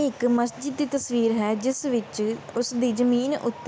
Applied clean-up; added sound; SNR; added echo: none; none; none; none.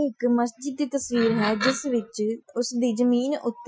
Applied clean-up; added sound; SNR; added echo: classical method Wiener filter.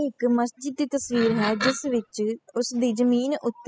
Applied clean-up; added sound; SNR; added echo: classical method spectral subtraction.